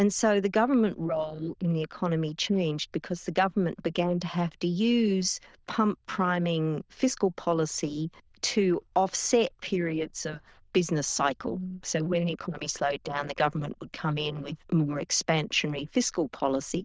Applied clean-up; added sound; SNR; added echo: neural diffusion model UNIVERSE++.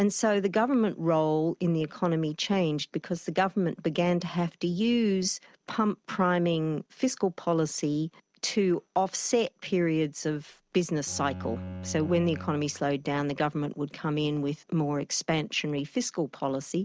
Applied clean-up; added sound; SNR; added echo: none; Bowed string instrument; 13 dB; none.